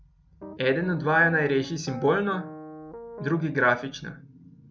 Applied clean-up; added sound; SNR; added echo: none; Piano; 15 dB; none.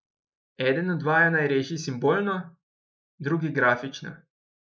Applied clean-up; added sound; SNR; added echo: neural mask model Resemble Enhance denoiser.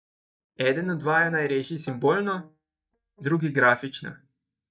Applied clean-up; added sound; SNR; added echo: neural mask model DeepFilterNet 3.